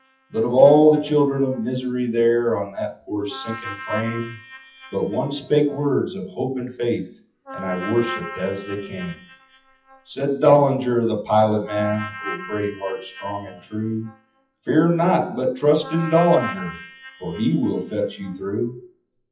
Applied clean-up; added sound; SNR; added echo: classical method WPE with log-MMSE.